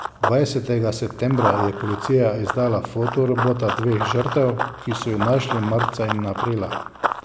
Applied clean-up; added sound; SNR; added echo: none; Run; 6 dB; none.